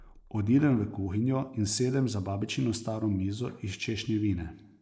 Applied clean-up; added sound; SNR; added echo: neural mask model Resemble Enhance denoiser.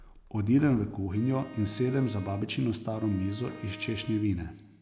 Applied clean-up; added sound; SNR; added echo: none; Bowed string instrument; 18 dB; none.